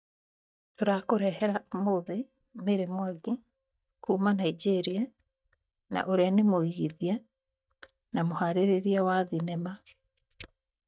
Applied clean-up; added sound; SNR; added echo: neural mask model DeepFilterNet 3.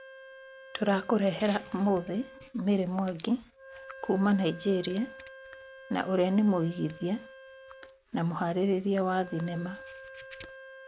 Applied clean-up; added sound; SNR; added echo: none; Wind instrument, woodwind instrument; 19 dB; none.